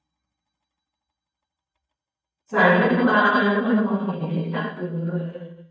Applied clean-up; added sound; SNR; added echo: neural mask model DeepFilterNet 3.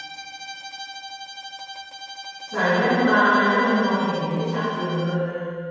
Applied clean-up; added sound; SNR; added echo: none; Bowed string instrument; 14 dB; reverberation time 2.2 s.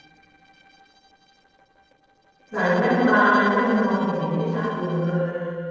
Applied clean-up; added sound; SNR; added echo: neural separator model SepFormer DNS4.